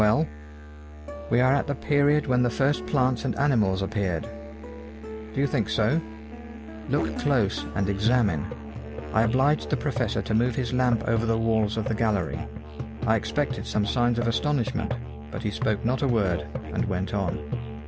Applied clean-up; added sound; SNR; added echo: none; Musical instrument; 8 dB; none.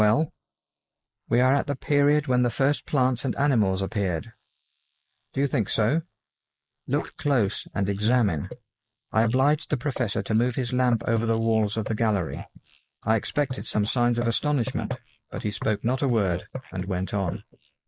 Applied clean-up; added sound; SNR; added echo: neural mask model Resemble Enhance denoiser.